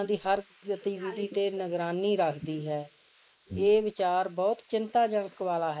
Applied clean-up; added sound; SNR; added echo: neural mask model Resemble Enhance denoiser.